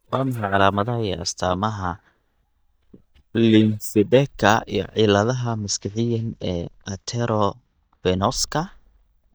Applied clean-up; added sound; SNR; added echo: neural mask model DeepFilterNet 3.